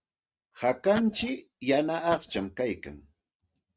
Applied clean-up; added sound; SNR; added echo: neural mask model RNNoise.